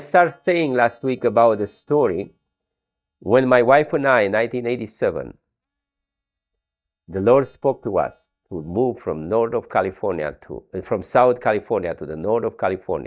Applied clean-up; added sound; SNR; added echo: neural mask model DeepFilterNet 3.